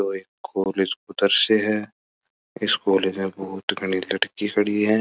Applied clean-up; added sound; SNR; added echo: none; none; none; none.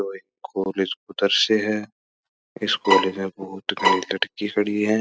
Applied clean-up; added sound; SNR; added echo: classical method spectral subtraction.